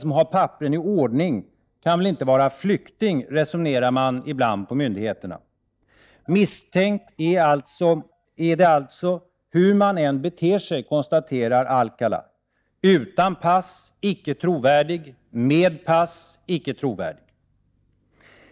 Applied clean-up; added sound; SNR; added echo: neural mask model DeepFilterNet 3.